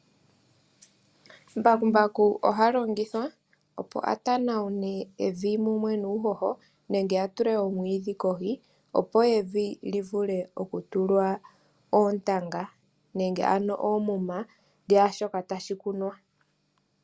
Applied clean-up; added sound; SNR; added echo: none; none; none; none.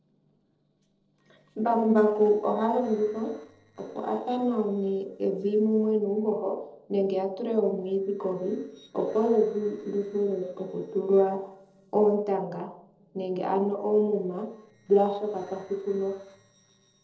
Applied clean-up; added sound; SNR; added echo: neural separator model SepFormer DNS4.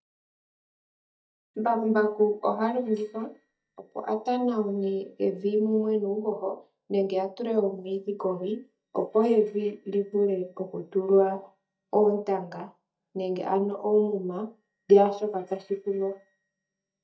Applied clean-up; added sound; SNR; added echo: neural mask model DeepFilterNet 3.